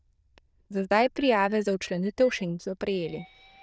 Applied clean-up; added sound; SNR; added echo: neural diffusion model UNIVERSE++.